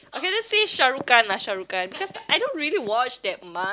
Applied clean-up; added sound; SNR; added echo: none; none; none; none.